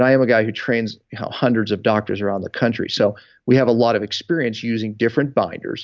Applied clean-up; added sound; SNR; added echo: none; none; none; none.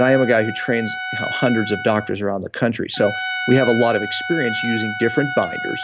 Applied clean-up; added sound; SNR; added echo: none; Trumpet; 7 dB; none.